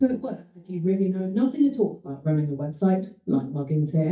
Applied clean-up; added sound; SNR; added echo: neural mask model DeepFilterNet 3.